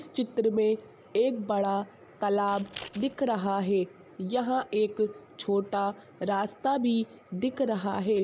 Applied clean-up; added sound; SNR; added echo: none; Scissors; 15 dB; none.